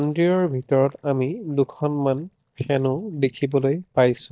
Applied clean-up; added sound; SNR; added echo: neural mask model DeepFilterNet 3.